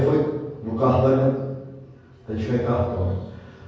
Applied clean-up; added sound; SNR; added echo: none; none; none; reverberation time 1.3 s.